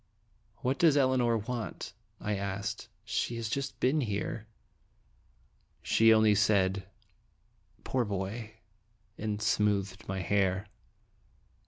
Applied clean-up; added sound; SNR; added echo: none; none; none; none.